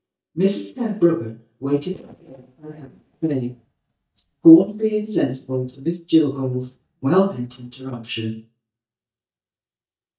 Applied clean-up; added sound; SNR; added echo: neural mask model DeepFilterNet 3.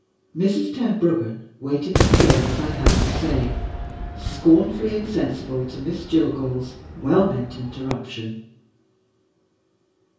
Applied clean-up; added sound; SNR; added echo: none; Cheering / Fireworks; 2 dB; reverberation time 0.6 s.